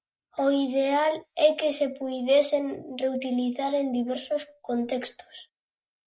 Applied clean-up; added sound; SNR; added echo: neural mask model Resemble Enhance denoiser.